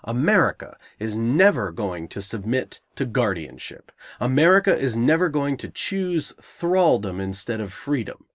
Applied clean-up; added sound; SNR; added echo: none; none; none; none.